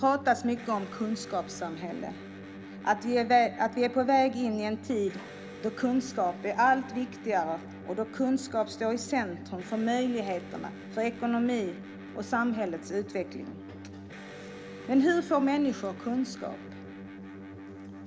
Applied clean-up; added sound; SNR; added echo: none; Electric guitar; 13 dB; none.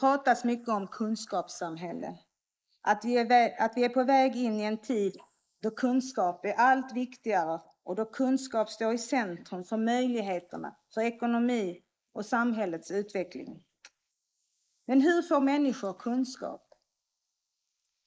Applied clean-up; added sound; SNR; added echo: neural mask model Resemble Enhance denoiser.